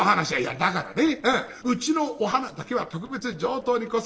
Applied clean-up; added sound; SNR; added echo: neural separator model SepFormer DNS4.